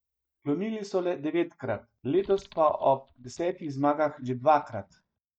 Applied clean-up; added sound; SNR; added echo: neural mask model DeepFilterNet 3.